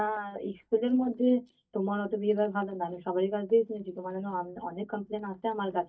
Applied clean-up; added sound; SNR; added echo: neural mask model DeepFilterNet 3.